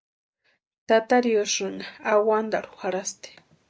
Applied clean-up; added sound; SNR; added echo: none; none; none; none.